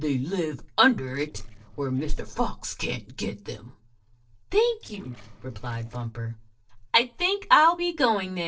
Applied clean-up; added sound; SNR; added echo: neural separator model SepFormer DNS4.